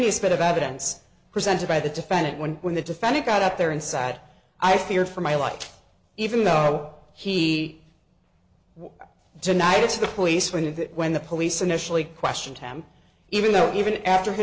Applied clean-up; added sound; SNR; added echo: none; none; none; none.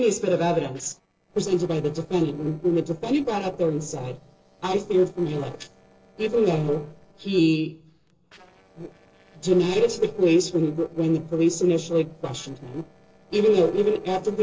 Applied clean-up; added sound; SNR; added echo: neural separator model SepFormer DNS4.